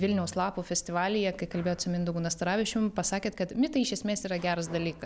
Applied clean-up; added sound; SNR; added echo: none; none; none; none.